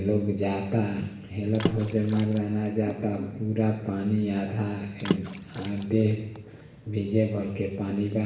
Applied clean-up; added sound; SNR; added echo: none; Water / Splash, splatter; 10 dB; reverberation time 0.9 s.